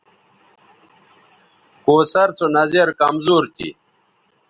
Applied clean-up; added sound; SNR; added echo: none; none; none; none.